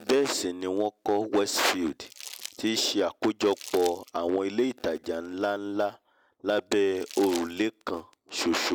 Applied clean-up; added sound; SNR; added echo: none; Crumpling, crinkling; 16 dB; none.